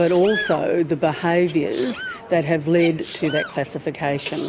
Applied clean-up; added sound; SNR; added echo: none; Sneeze; 12 dB; none.